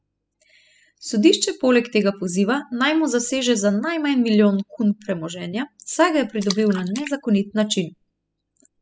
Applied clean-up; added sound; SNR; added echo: classical method spectral subtraction.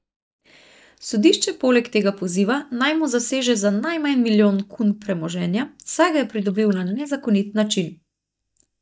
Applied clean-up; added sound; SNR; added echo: neural mask model DeepFilterNet 3.